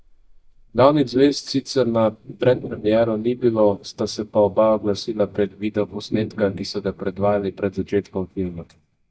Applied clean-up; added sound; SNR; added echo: neural mask model DeepFilterNet 3.